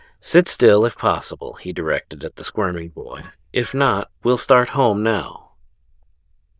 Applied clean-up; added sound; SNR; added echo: neural diffusion model UNIVERSE++.